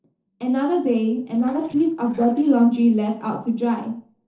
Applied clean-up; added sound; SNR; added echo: neural separator model SepFormer DNS4.